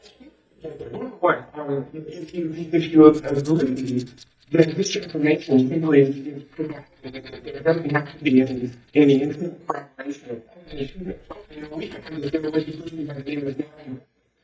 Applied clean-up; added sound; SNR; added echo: neural mask model DeepFilterNet 3.